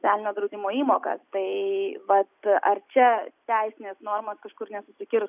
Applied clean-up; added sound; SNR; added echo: none; none; none; none.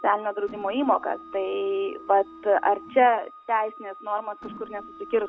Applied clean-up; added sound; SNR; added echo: none; Organ + Mechanisms; 18 dB; none.